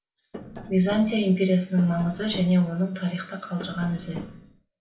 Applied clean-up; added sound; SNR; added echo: none; Tap; 15 dB; reverberation time 0.4 s.